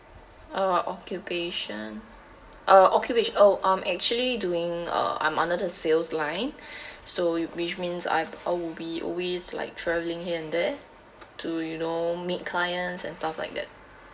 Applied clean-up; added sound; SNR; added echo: none; none; none; reverberation time 0.4 s.